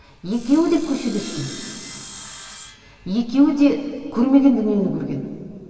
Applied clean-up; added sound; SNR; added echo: none; Sawing; 18 dB; reverberation time 2.6 s.